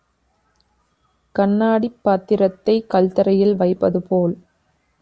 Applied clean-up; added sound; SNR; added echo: none; none; none; none.